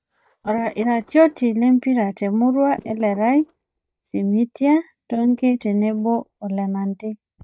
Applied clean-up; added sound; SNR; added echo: neural mask model DeepFilterNet 3.